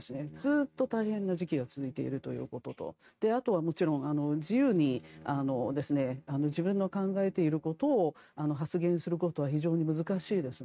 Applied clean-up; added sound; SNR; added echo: neural mask model RNNoise.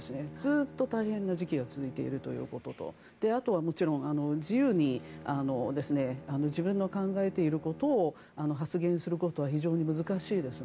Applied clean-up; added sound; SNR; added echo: none; Bowed string instrument; 19 dB; none.